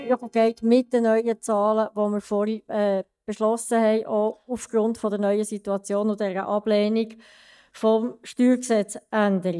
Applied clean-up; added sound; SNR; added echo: neural mask model DeepFilterNet 3.